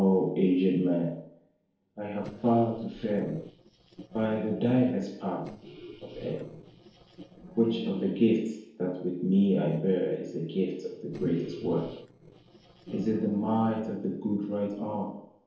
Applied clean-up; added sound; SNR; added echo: neural separator model SepFormer DNS4.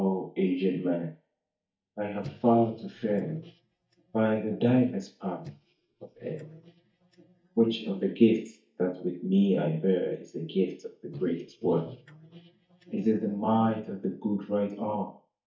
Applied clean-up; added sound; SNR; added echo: neural mask model DeepFilterNet 3.